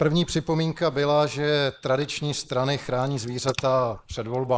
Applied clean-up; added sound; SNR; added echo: neural mask model Resemble Enhance denoiser.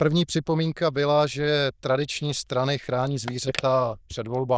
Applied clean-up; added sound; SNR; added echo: neural diffusion model UNIVERSE++.